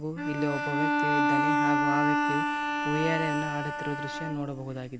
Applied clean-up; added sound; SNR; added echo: none; Bowed string instrument; -5 dB; none.